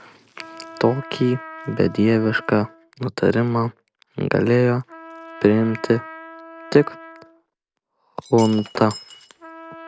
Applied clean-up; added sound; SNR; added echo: none; Trumpet + Shatter; 18 dB; none.